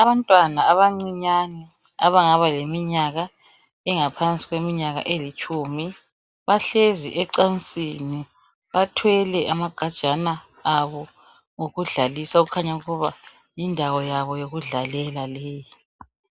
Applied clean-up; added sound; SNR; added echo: none; none; none; none.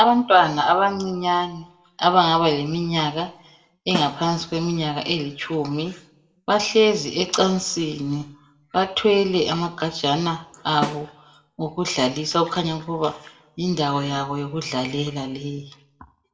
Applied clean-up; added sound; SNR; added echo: none; Snare drum; 14 dB; reverberation time 0.4 s.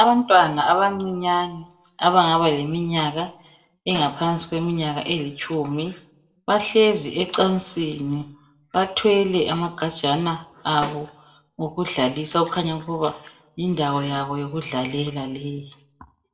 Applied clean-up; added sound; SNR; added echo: neural separator model SepFormer DNS4.